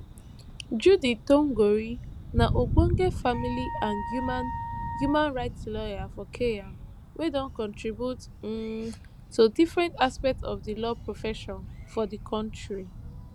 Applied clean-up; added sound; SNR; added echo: none; Wind instrument, woodwind instrument + Thunder; 6 dB; none.